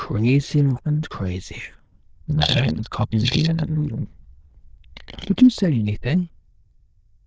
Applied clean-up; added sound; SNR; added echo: neural diffusion model UNIVERSE++.